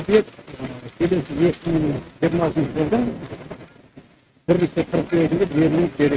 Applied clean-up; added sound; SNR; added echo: neural mask model RNNoise.